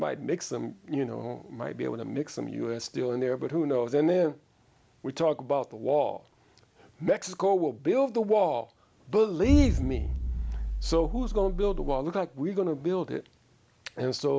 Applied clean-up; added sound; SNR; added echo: none; Explosion; 1 dB; none.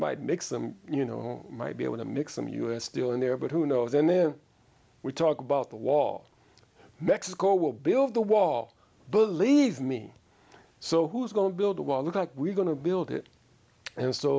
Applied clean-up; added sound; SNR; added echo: none; none; none; none.